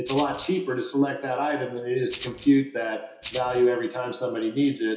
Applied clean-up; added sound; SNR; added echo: none; Rattle (instrument); 9 dB; reverberation time 0.7 s.